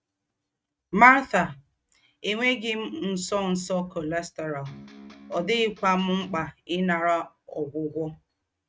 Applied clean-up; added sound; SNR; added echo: neural mask model RNNoise.